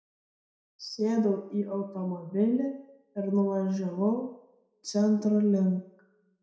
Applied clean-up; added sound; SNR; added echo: none; none; none; reverberation time 0.6 s.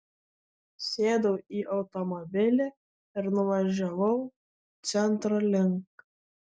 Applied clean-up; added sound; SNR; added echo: none; none; none; none.